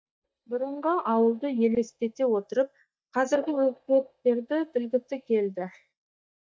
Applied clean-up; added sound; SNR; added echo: neural mask model DeepFilterNet 3.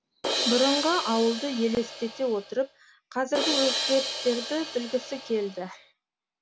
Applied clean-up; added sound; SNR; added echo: none; Crash cymbal; 4 dB; none.